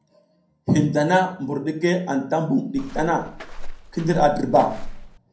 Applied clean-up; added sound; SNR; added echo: none; Walk, footsteps; 9 dB; reverberation time 0.6 s.